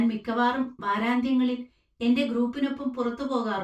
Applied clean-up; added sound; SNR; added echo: none; none; none; reverberation time 0.2 s.